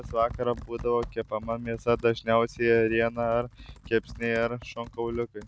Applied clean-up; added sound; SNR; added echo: none; Computer keyboard; 16 dB; none.